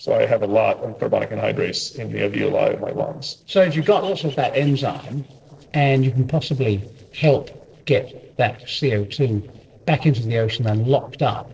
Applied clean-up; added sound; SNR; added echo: neural separator model SepFormer DNS4.